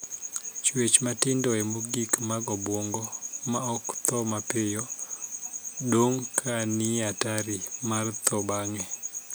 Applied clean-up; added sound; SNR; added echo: none; none; none; none.